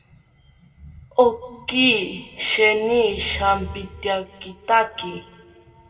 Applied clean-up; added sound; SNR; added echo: none; none; none; reverberation time 1.3 s.